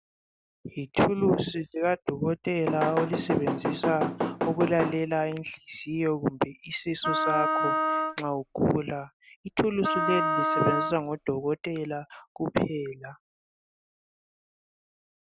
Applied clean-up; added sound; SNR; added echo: none; Wind instrument, woodwind instrument + Knock / Wood; 0 dB; none.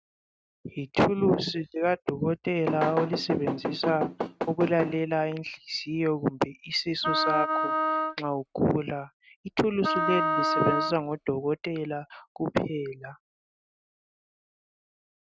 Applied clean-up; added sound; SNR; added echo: neural mask model RNNoise.